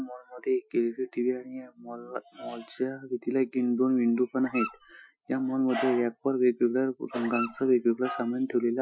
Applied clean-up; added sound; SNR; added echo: classical method Wiener filter.